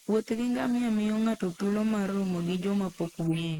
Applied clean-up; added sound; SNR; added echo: neural mask model Resemble Enhance denoiser.